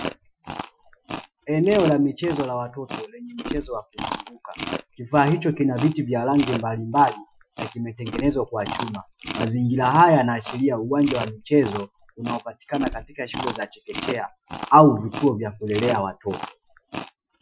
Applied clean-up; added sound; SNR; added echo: classical method Wiener filter.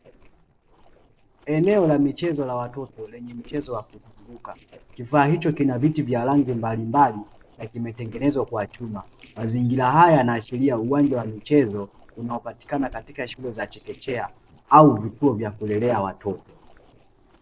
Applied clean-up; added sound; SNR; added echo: neural separator model SepFormer DNS4.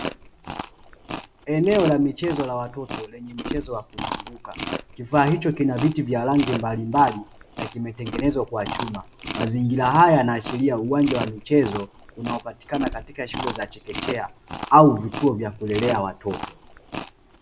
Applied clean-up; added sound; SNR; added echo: none; Chewing, mastication; 11 dB; none.